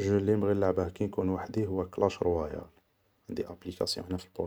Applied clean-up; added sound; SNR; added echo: none; none; none; none.